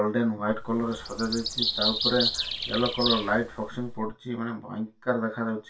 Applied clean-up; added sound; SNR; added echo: none; Bird vocalization, bird call, bird song; 2 dB; reverberation time 0.2 s.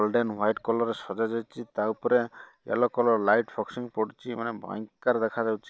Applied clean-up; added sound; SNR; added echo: none; none; none; none.